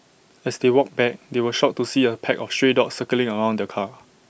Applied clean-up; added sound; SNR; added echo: none; none; none; none.